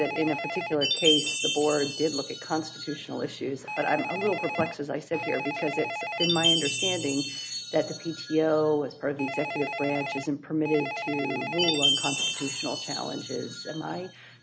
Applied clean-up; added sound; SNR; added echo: none; Chime + Telephone; 2 dB; none.